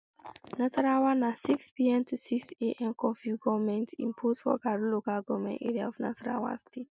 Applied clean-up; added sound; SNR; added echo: none; none; none; none.